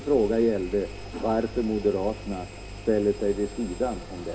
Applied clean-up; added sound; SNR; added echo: none; Engine; 13 dB; reverberation time 0.3 s.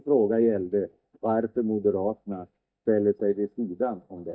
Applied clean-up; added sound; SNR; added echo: neural mask model DeepFilterNet 3.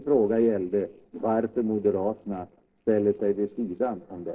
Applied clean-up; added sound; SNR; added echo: neural separator model SepFormer DNS4.